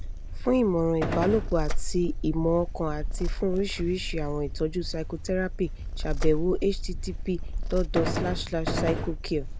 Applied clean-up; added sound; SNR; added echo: none; Gunshot, gunfire + Purr; 1 dB; none.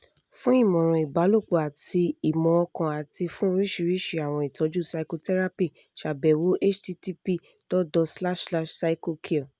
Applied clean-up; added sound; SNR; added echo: none; none; none; none.